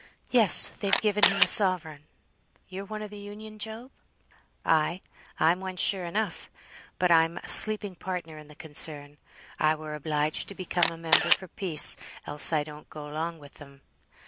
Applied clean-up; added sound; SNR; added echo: none; Camera; -2 dB; none.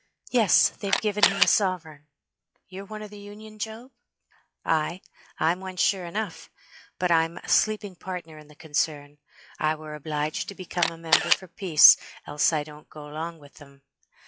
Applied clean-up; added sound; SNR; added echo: classical method log-MMSE.